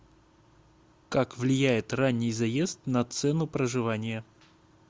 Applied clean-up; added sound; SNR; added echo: none; none; none; none.